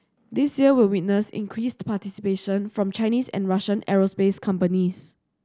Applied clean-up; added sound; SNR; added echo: none; none; none; none.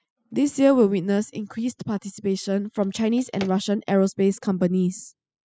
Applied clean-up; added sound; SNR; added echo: classical method spectral subtraction.